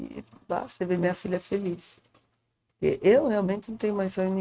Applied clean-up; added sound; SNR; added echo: neural mask model RNNoise.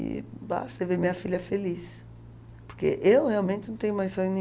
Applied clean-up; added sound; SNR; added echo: none; none; none; none.